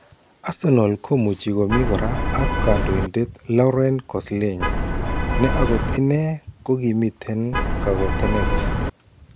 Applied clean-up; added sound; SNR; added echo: none; Vehicle horn, car horn, honking; -1 dB; none.